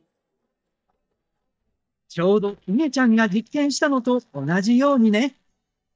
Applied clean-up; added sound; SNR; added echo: neural mask model DeepFilterNet 3.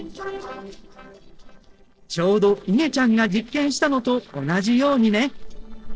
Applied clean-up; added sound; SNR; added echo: neural separator model SepFormer DNS4.